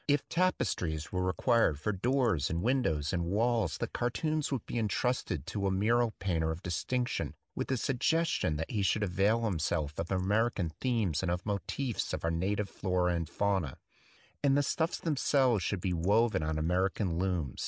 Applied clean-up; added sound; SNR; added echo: neural mask model Resemble Enhance denoiser.